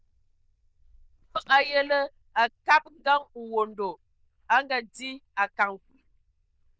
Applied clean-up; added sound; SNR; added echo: neural diffusion model UNIVERSE++.